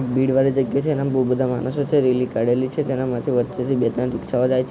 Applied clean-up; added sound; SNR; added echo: none; none; none; none.